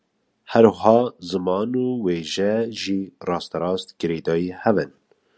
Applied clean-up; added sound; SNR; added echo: none; none; none; none.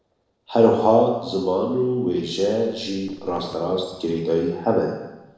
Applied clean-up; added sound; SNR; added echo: neural separator model SepFormer DNS4.